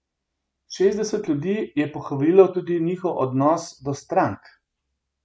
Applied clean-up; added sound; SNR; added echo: none; none; none; none.